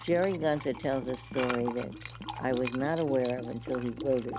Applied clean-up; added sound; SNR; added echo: none; Liquid; 10 dB; none.